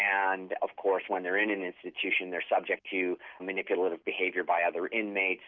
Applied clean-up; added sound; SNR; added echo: none; none; none; none.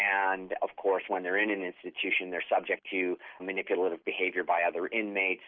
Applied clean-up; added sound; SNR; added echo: neural mask model Resemble Enhance denoiser.